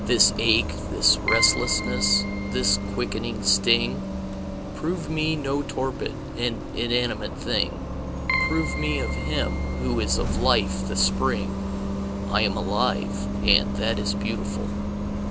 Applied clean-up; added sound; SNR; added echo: none; Keyboard (musical) + Bus; 1 dB; none.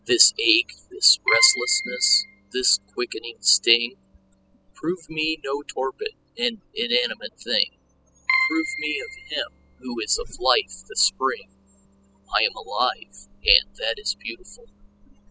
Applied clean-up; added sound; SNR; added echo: classical method spectral subtraction.